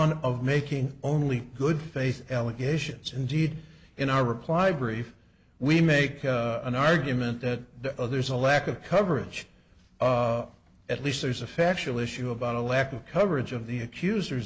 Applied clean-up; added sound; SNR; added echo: none; none; none; none.